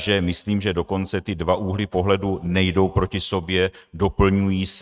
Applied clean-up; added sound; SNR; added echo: neural mask model RNNoise.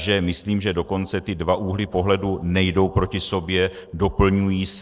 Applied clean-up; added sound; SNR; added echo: neural separator model SepFormer DNS4.